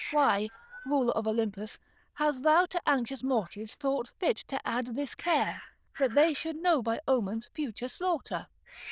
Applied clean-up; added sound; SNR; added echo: neural diffusion model UNIVERSE++.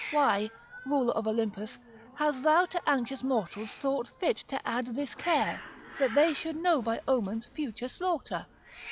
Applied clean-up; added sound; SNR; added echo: none; Hiss; 16 dB; none.